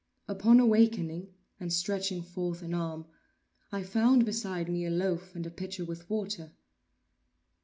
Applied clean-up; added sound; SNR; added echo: none; none; none; none.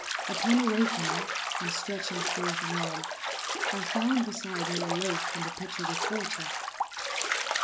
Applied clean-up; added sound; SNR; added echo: none; Bathtub (filling or washing); -1 dB; none.